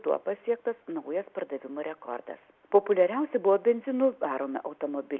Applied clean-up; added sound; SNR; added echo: none; none; none; none.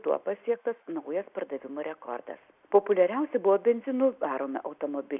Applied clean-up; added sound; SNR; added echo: neural mask model Resemble Enhance denoiser.